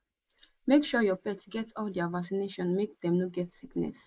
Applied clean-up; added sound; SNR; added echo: neural mask model Resemble Enhance denoiser.